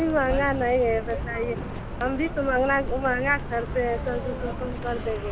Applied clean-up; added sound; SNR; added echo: none; Car; 5 dB; none.